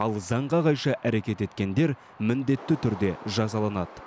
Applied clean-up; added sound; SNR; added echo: none; none; none; none.